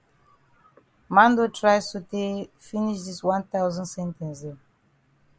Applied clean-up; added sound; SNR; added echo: none; none; none; none.